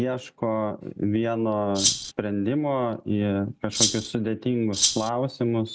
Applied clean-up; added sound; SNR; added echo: none; Rattle (instrument); -2 dB; none.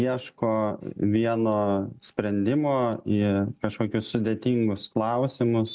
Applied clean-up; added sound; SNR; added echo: none; none; none; none.